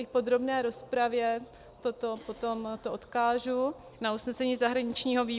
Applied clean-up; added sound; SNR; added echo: none; none; none; none.